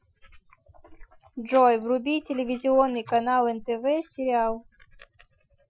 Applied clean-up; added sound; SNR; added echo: classical method Wiener filter.